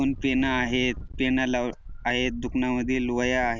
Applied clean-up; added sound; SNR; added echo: none; Engine; 12 dB; none.